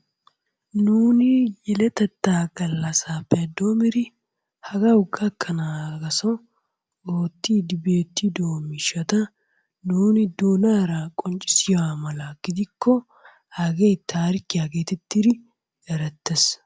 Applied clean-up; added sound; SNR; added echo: none; none; none; none.